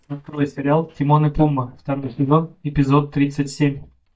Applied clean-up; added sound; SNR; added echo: neural mask model DeepFilterNet 3.